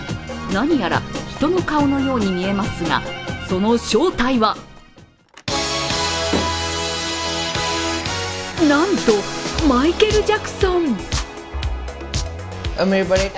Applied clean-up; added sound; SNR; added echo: none; Slam; 12 dB; reverberation time 0.5 s.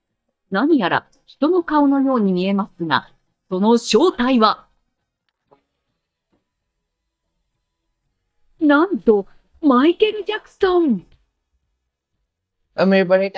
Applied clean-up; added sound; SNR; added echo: neural mask model DeepFilterNet 3.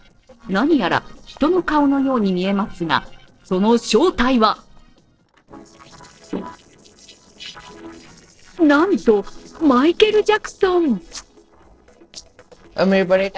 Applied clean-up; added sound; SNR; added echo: neural separator model SepFormer DNS4.